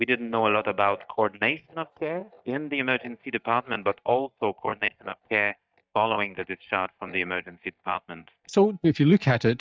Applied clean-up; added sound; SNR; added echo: neural mask model DeepFilterNet 3.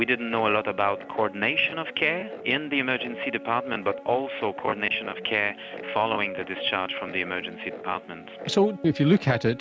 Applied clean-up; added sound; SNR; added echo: none; Guitar; 12 dB; none.